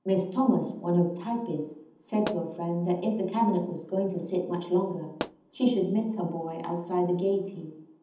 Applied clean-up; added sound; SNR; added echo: none; Explosion; 14 dB; reverberation time 0.8 s.